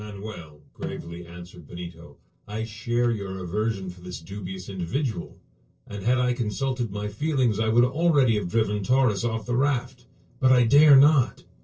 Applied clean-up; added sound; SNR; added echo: neural separator model SepFormer DNS4.